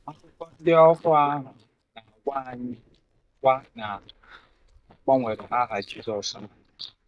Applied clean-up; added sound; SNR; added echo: neural mask model DeepFilterNet 3.